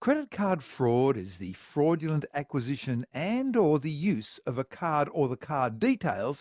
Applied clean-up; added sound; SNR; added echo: none; none; none; none.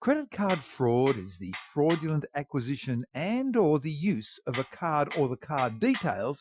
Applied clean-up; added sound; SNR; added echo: classical method Wiener filter.